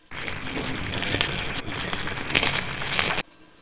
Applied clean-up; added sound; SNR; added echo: neural separator model SepFormer WHAMR!.